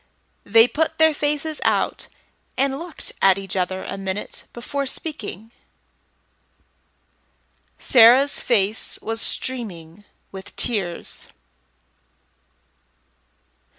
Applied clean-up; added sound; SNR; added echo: none; none; none; none.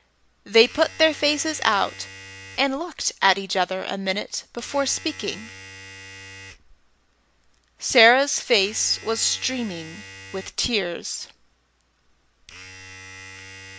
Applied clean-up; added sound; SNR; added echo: none; Domestic sounds, home sounds; 19 dB; none.